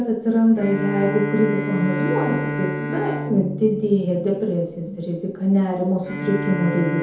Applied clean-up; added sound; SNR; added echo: none; Bowed string instrument; 7 dB; reverberation time 0.8 s.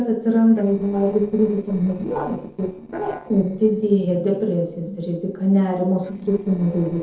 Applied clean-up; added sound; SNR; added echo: neural separator model SepFormer DNS4.